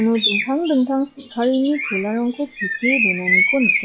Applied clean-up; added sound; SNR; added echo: classical method log-MMSE.